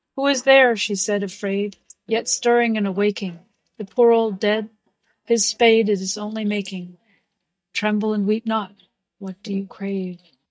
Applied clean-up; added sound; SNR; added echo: neural mask model DeepFilterNet 3.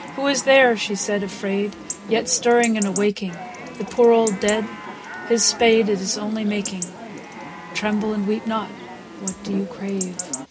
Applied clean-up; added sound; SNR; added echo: none; Chatter / Chirp, tweet / Livestock, farm animals, working animals; 12 dB; reverberation time 0.3 s.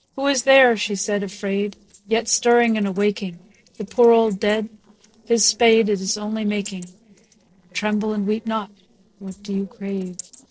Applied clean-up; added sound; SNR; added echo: neural separator model SepFormer DNS4.